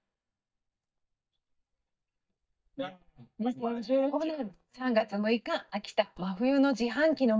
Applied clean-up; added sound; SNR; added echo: neural mask model DeepFilterNet 3.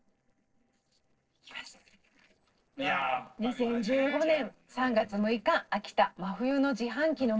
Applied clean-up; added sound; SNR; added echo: neural separator model SepFormer DNS4.